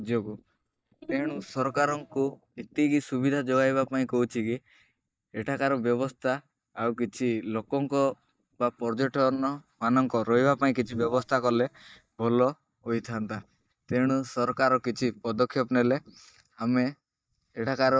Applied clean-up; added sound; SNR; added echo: neural mask model DeepFilterNet 3.